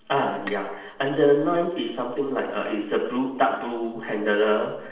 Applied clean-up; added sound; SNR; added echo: neural separator model SepFormer DNS4.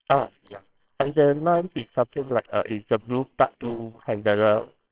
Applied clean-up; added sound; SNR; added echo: neural separator model SepFormer WHAMR!.